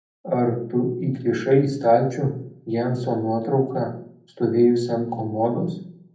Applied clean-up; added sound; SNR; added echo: none; none; none; reverberation time 0.6 s.